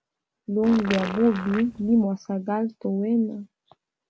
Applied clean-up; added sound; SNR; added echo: none; Fart; 10 dB; none.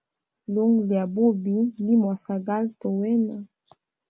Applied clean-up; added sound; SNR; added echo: none; none; none; none.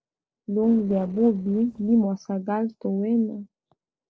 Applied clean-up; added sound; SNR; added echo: neural separator model SepFormer DNS4.